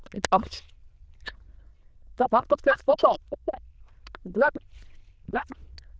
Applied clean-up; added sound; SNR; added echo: neural diffusion model UNIVERSE++.